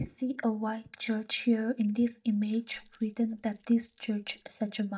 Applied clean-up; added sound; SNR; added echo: neural mask model DeepFilterNet 3.